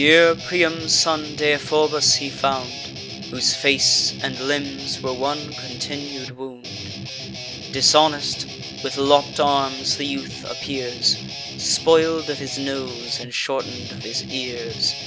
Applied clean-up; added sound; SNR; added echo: none; Guitar; 10 dB; none.